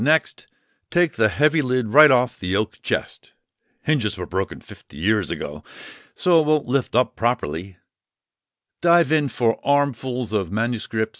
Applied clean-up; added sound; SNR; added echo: none; none; none; none.